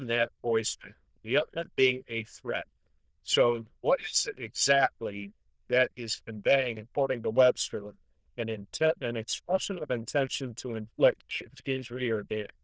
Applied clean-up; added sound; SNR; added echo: neural diffusion model UNIVERSE++.